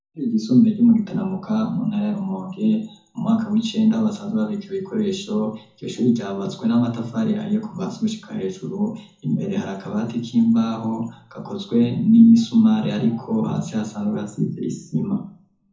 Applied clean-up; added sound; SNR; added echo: none; none; none; reverberation time 0.6 s.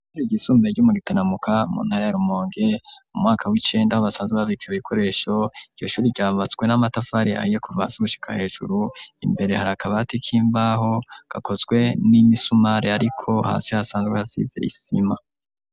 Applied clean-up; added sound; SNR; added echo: none; none; none; none.